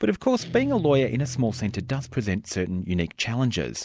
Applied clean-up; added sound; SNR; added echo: none; Guitar; 14 dB; none.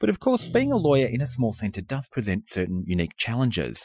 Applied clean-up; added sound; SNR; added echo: classical method Wiener filter.